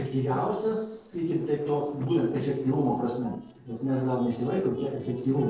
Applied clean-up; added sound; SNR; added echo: neural separator model SepFormer DNS4.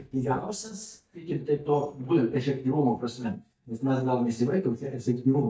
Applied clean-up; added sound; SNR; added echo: neural mask model DeepFilterNet 3.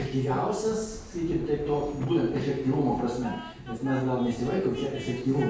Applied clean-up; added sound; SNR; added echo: none; Train; 14 dB; reverberation time 0.6 s.